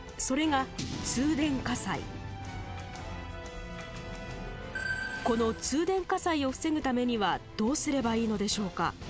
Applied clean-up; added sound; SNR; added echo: none; none; none; none.